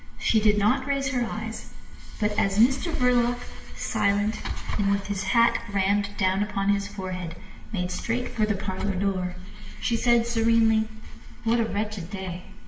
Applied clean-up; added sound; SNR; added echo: none; none; none; reverberation time 1.5 s.